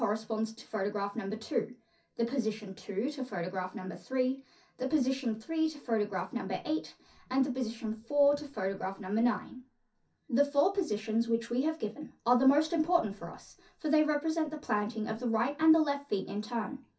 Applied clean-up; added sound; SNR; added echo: none; none; none; reverberation time 0.3 s.